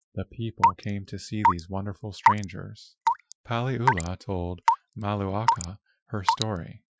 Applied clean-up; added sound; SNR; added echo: classical method Wiener filter.